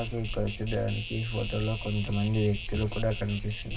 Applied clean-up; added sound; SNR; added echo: none; Insect; 6 dB; reverberation time 0.4 s.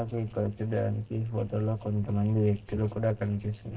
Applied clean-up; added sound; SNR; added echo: neural separator model SepFormer DNS4.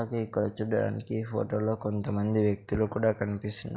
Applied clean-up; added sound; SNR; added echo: none; none; none; none.